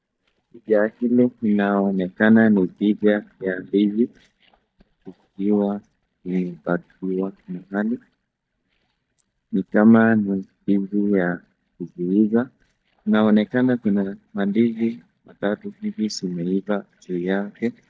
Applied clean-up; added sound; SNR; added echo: neural mask model DeepFilterNet 3.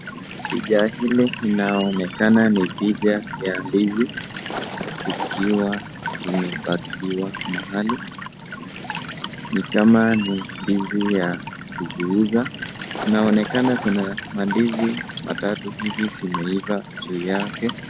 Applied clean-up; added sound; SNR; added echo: none; Walk, footsteps / Stream / Trickle, dribble / Chirp, tweet; 8 dB; none.